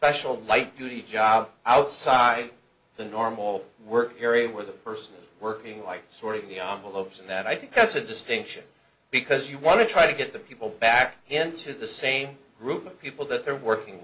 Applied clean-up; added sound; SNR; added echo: none; none; none; none.